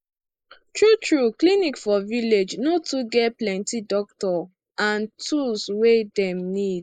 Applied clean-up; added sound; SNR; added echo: neural mask model Resemble Enhance denoiser.